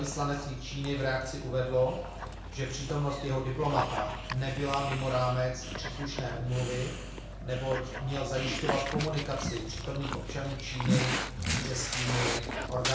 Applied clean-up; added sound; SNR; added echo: none; Dog; 3 dB; reverberation time 0.6 s.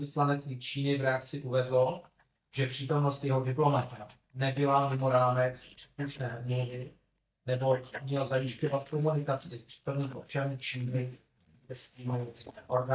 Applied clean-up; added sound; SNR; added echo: neural mask model DeepFilterNet 3.